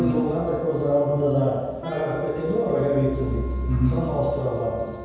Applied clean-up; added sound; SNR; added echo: none; Wind instrument, woodwind instrument; 18 dB; reverberation time 1.2 s.